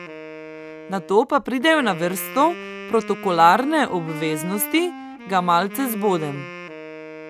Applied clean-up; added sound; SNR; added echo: none; Wind instrument, woodwind instrument; 14 dB; none.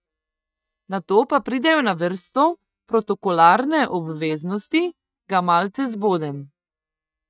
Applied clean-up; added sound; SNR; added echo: neural mask model DeepFilterNet 3.